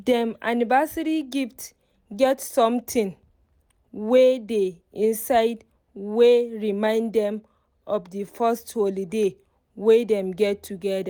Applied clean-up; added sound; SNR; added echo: none; none; none; none.